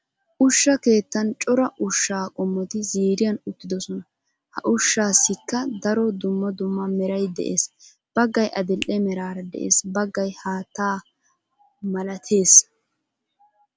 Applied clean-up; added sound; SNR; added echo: none; Finger snapping; 15 dB; none.